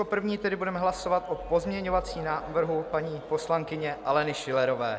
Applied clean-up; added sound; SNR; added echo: none; none; none; none.